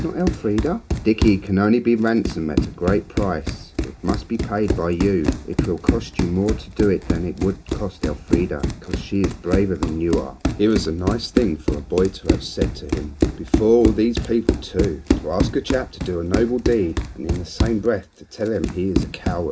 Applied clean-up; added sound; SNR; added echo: none; Run; 2 dB; reverberation time 0.3 s.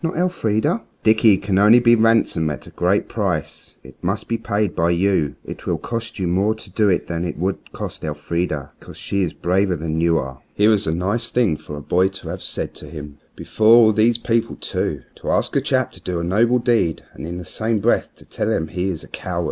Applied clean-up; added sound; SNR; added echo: none; none; none; none.